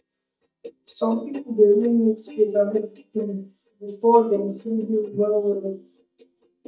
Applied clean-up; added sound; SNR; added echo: neural mask model DeepFilterNet 3.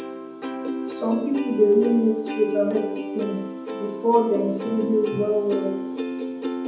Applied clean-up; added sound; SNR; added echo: none; Plucked string instrument; 6 dB; reverberation time 1.0 s.